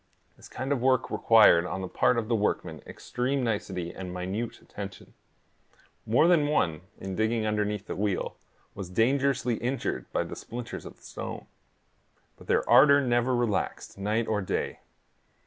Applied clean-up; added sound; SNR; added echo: none; none; none; none.